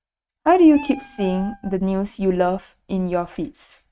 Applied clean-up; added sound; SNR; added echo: neural mask model RNNoise.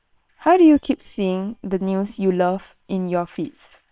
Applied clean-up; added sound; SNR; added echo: neural separator model SepFormer WHAM!.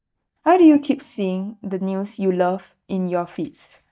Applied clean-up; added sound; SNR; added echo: neural mask model DeepFilterNet 3.